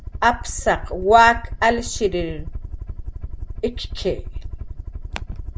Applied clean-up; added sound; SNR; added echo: none; Aircraft; 8 dB; none.